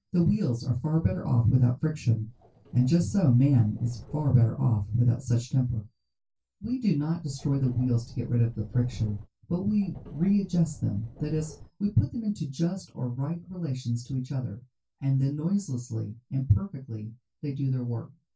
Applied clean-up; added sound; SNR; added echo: neural separator model SepFormer DNS4.